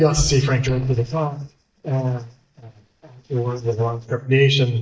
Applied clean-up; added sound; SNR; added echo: neural mask model DeepFilterNet 3.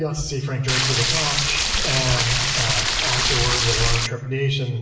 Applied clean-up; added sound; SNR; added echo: none; Stream; -4 dB; reverberation time 0.8 s.